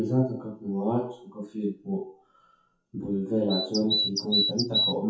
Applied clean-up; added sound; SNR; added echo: classical method WPE with log-MMSE.